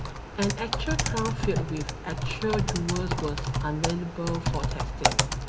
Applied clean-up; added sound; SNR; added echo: none; Typing; -3 dB; reverberation time 2.4 s.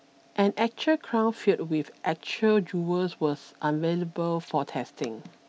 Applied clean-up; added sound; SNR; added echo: none; none; none; none.